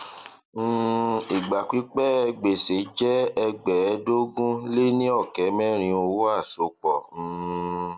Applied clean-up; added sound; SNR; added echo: none; none; none; none.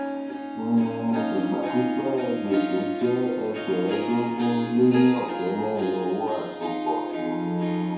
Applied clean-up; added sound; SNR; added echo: none; Harp; 5 dB; reverberation time 0.9 s.